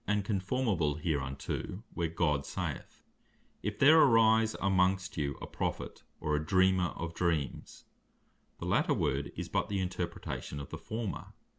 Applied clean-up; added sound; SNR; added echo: none; none; none; none.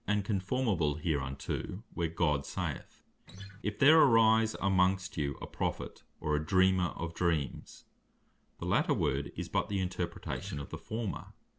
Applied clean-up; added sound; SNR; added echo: none; Acoustic guitar; 13 dB; none.